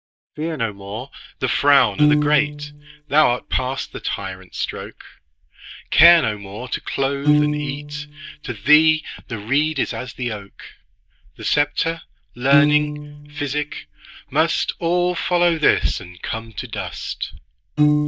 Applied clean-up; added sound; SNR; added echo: neural mask model DeepFilterNet 3.